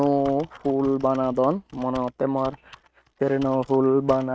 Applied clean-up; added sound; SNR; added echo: neural mask model RNNoise.